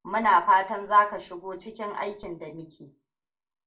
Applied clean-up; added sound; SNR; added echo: none; none; none; reverberation time 0.2 s.